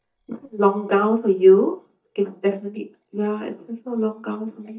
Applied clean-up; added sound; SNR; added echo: neural mask model DeepFilterNet 3.